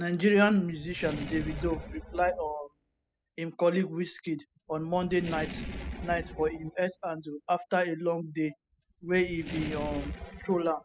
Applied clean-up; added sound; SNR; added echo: classical method spectral subtraction.